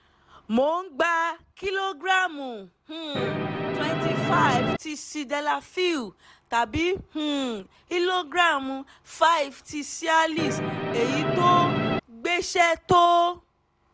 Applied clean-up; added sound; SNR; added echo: none; Musical instrument; 0 dB; none.